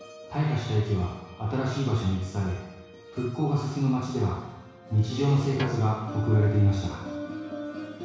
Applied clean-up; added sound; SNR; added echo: none; Guitar; 15 dB; reverberation time 1.1 s.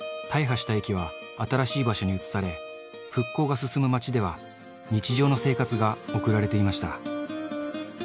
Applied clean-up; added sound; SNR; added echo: none; none; none; none.